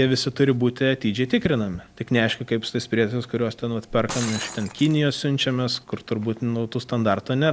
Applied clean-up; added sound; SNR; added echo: none; Shatter; 19 dB; none.